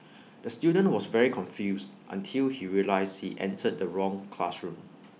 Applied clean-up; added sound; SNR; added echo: none; none; none; none.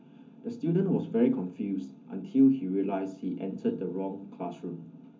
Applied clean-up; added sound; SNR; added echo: none; none; none; reverberation time 0.3 s.